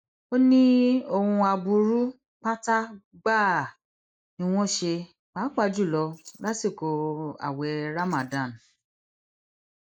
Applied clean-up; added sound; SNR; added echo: neural mask model Resemble Enhance denoiser.